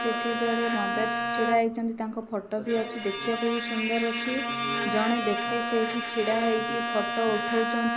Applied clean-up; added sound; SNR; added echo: none; Bowed string instrument; 2 dB; none.